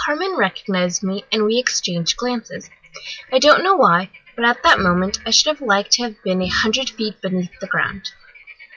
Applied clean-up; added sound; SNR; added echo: classical method log-MMSE.